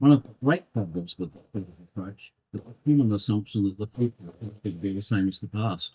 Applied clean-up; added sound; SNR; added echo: neural mask model DeepFilterNet 3.